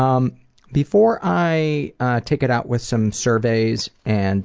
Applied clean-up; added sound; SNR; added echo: none; none; none; none.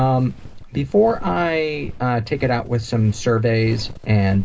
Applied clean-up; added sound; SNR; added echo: none; Walk, footsteps; 15 dB; reverberation time 0.2 s.